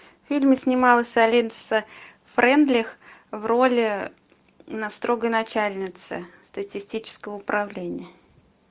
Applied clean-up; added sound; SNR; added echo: none; none; none; none.